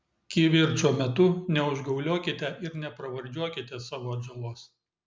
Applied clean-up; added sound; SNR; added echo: none; none; none; none.